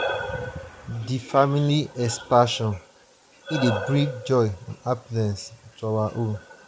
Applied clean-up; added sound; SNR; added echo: none; Breathing; 11 dB; none.